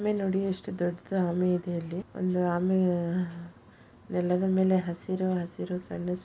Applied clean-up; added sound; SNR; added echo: none; none; none; none.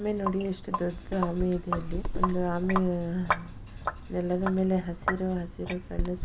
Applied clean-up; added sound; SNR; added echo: none; Sink (filling or washing); 3 dB; none.